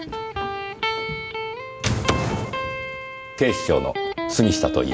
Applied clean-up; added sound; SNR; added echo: none; Electric guitar; 4 dB; none.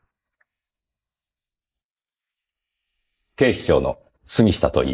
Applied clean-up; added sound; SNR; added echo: neural mask model Resemble Enhance denoiser.